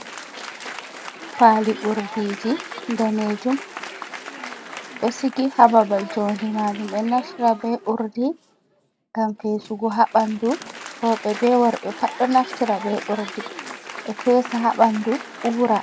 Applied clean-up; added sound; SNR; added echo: none; Applause; 14 dB; none.